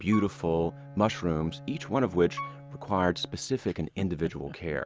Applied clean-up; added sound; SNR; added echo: none; Piano + Bowed string instrument; 15 dB; none.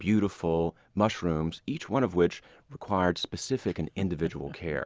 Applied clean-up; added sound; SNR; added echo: none; none; none; none.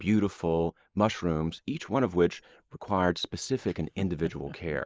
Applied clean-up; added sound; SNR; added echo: neural mask model Resemble Enhance denoiser.